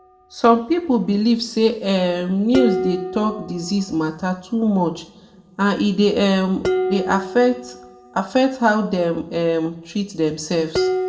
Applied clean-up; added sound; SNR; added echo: none; Dishes, pots, and pans; 9 dB; reverberation time 0.7 s.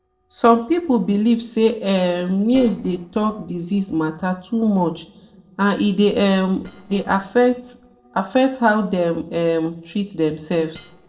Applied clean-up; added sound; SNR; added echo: neural separator model SepFormer DNS4.